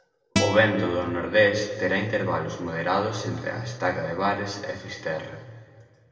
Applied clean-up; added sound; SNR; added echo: none; Acoustic guitar; 8 dB; reverberation time 1.7 s.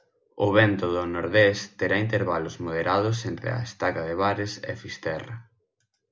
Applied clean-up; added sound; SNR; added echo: none; none; none; none.